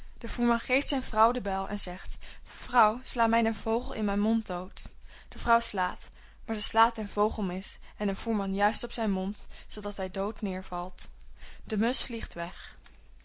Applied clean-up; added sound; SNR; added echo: none; none; none; none.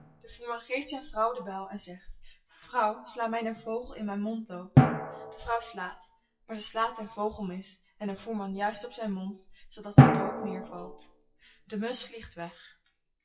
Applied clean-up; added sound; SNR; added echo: classical method WPE with log-MMSE.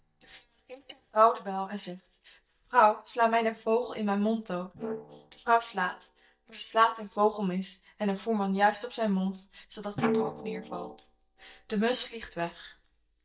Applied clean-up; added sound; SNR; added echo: neural mask model DeepFilterNet 3.